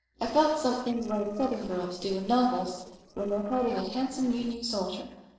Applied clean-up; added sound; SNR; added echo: neural separator model SepFormer DNS4.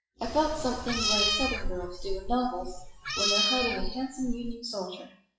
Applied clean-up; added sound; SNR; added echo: classical method WPE with log-MMSE.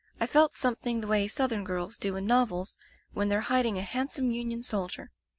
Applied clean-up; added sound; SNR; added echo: none; none; none; none.